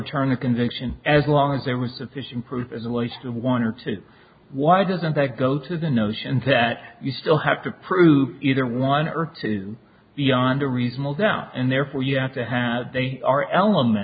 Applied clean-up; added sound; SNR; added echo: none; none; none; none.